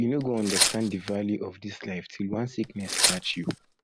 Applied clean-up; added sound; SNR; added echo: none; Tearing; -2 dB; none.